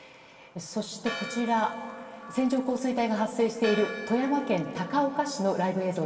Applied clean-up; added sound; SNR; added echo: none; Church bell; 14 dB; reverberation time 2.6 s.